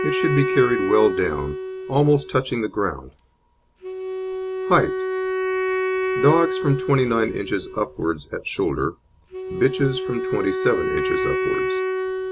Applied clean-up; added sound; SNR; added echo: none; Wind instrument, woodwind instrument; 3 dB; none.